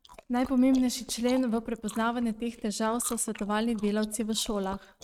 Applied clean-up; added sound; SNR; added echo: neural mask model RNNoise.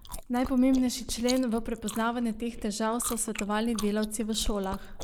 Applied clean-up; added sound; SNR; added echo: neural mask model Resemble Enhance denoiser.